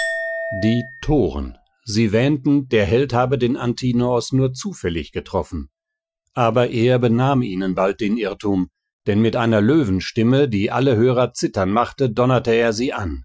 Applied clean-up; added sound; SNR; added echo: classical method Wiener filter.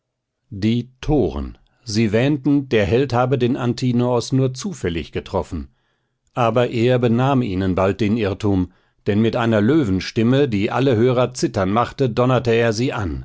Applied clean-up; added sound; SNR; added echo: none; none; none; none.